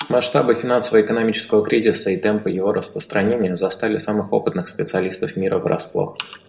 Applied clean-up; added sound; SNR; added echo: none; none; none; reverberation time 1.9 s.